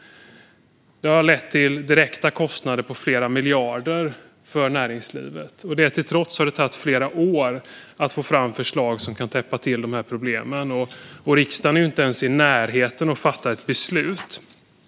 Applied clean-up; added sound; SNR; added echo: none; none; none; none.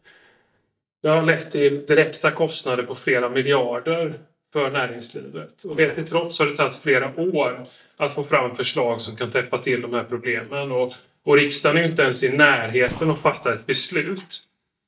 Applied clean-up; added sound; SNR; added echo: neural mask model DeepFilterNet 3.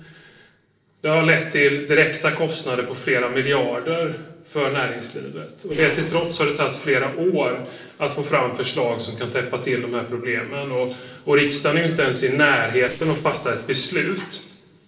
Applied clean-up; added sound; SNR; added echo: neural separator model SepFormer DNS4.